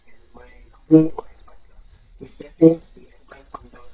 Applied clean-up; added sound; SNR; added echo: neural mask model DeepFilterNet 3.